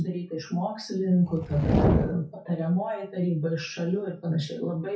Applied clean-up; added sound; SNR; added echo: classical method WPE with log-MMSE.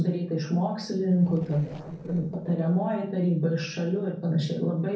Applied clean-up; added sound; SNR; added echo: neural separator model SepFormer DNS4.